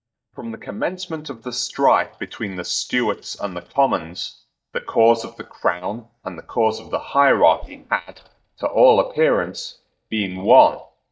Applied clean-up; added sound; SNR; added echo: neural mask model DeepFilterNet 3.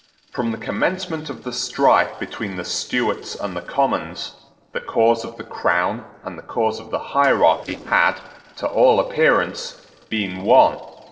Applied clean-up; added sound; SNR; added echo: neural separator model SepFormer DNS4.